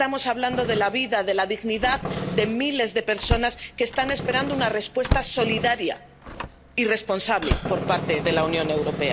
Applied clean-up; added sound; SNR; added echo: none; Tools + Slam; 6 dB; none.